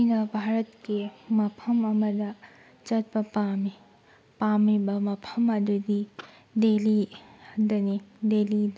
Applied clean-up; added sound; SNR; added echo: none; none; none; none.